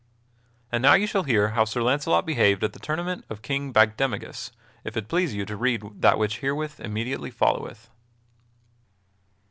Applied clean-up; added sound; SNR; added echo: none; none; none; none.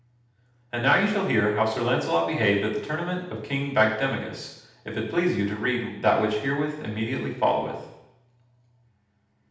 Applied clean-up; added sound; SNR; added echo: none; none; none; reverberation time 0.8 s.